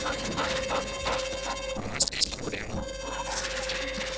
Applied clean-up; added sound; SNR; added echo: neural separator model SepFormer DNS4.